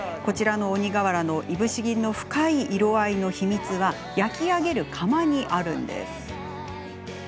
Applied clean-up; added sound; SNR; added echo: none; none; none; none.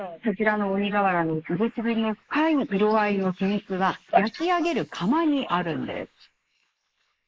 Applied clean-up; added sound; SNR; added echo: neural mask model Resemble Enhance denoiser.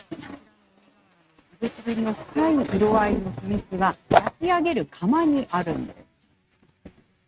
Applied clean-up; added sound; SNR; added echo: neural mask model RNNoise.